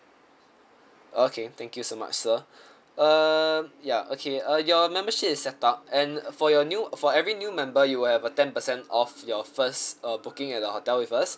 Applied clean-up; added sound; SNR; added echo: none; none; none; none.